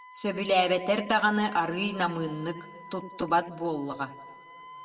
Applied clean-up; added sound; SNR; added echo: none; Wind instrument, woodwind instrument; 18 dB; reverberation time 1.3 s.